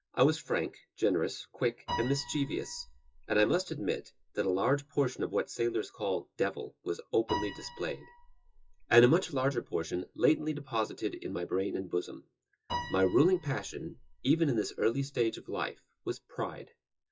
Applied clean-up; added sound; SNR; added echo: classical method WPE with log-MMSE.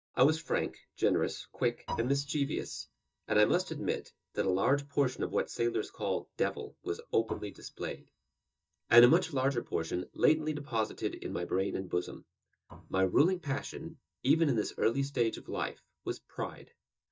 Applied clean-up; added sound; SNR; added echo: neural mask model DeepFilterNet 3.